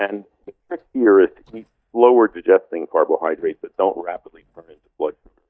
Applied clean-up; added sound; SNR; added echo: neural mask model DeepFilterNet 3.